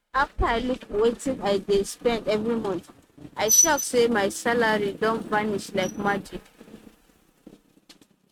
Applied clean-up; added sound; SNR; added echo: neural mask model RNNoise.